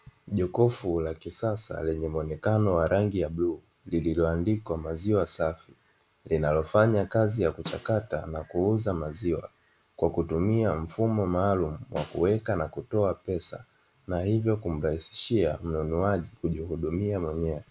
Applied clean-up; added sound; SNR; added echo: none; Snare drum; 20 dB; none.